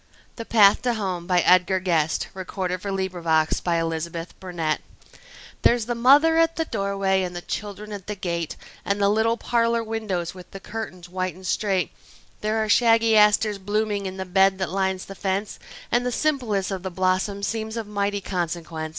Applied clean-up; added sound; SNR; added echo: none; none; none; none.